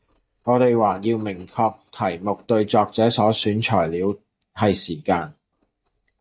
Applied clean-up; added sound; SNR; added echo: neural mask model DeepFilterNet 3.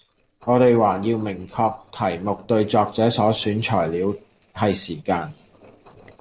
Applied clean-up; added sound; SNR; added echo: neural separator model SepFormer DNS4.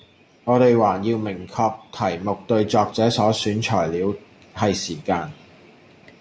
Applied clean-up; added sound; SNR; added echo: none; none; none; none.